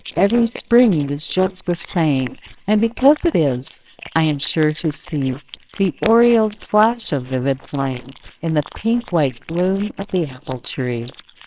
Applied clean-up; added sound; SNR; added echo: neural separator model SepFormer WHAMR!.